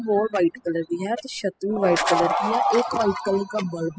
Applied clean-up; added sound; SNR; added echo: classical method spectral subtraction.